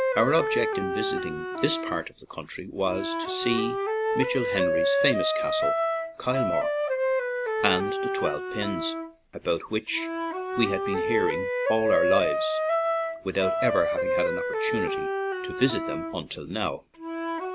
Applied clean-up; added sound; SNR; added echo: none; Wind instrument, woodwind instrument; -2 dB; none.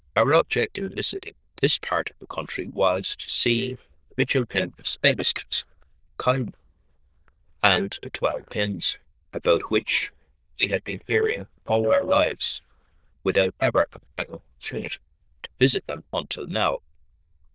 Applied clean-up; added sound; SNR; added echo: neural diffusion model UNIVERSE++.